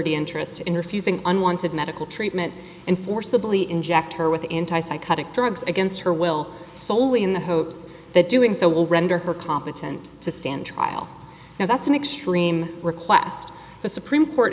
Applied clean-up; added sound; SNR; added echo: none; none; none; none.